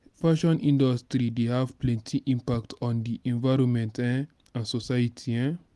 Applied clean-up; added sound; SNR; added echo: none; none; none; none.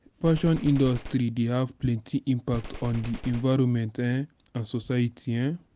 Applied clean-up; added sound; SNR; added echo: none; Gunshot, gunfire; 14 dB; none.